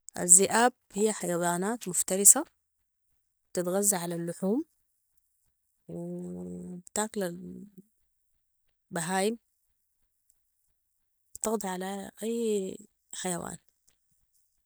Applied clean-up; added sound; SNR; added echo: neural mask model DeepFilterNet 3.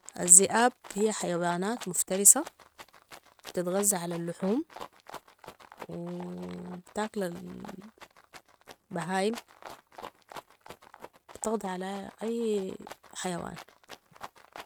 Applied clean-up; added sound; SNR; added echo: neural mask model RNNoise.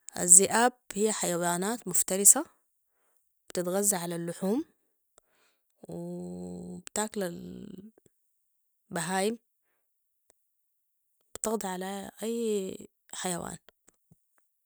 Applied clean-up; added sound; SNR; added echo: none; none; none; none.